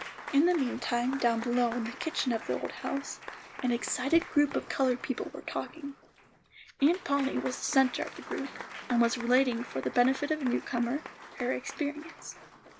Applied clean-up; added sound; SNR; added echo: none; Applause / Crowd; 14 dB; none.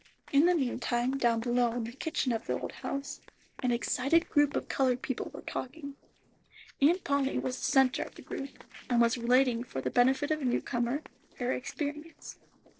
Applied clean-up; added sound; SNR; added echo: neural separator model SepFormer DNS4.